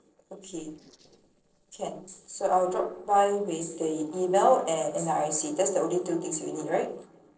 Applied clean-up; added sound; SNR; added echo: neural separator model SepFormer DNS4.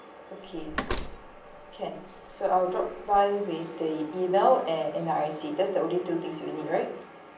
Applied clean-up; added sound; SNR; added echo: none; Slam; 10 dB; reverberation time 0.6 s.